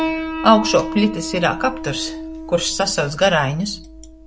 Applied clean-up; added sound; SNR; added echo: none; Piano; 8 dB; none.